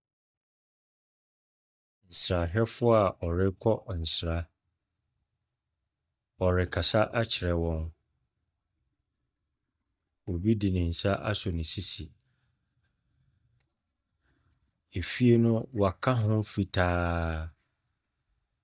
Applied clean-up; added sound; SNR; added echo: neural mask model DeepFilterNet 3.